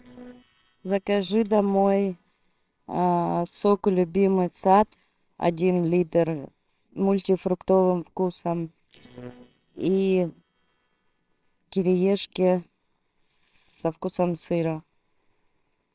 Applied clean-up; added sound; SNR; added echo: neural separator model SepFormer WHAMR!.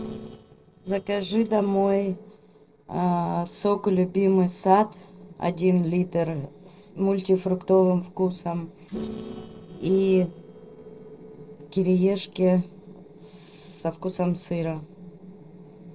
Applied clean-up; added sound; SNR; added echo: neural separator model SepFormer DNS4.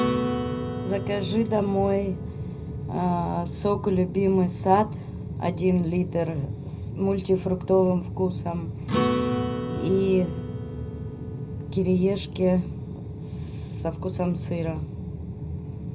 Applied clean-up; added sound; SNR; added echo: none; Acoustic guitar; 8 dB; reverberation time 0.4 s.